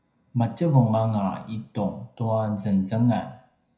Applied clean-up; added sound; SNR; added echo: none; none; none; reverberation time 0.5 s.